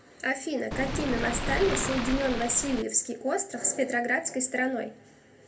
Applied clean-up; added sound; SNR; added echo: none; Waves, surf; 2 dB; reverberation time 0.3 s.